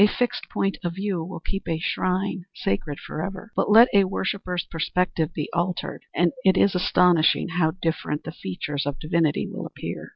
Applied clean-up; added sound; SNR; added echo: none; none; none; none.